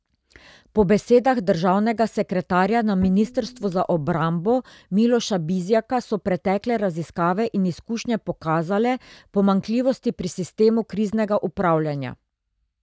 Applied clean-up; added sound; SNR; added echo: neural mask model DeepFilterNet 3.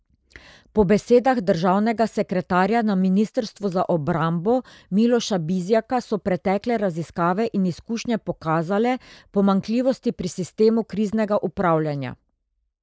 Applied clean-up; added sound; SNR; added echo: neural mask model Resemble Enhance denoiser.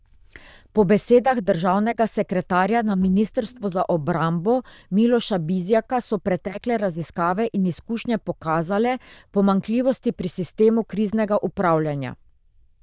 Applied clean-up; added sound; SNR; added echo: neural diffusion model UNIVERSE++.